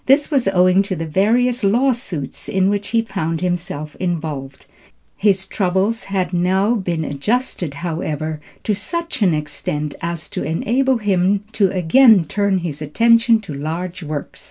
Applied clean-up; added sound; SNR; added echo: none; none; none; none.